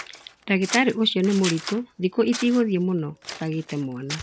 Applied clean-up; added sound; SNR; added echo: none; Scissors; 13 dB; none.